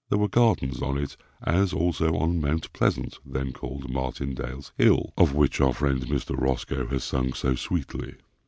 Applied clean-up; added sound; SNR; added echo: none; none; none; none.